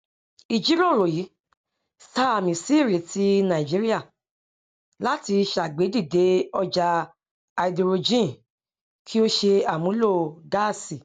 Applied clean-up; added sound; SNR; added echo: none; none; none; none.